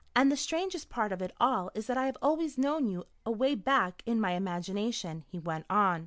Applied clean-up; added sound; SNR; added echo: none; none; none; none.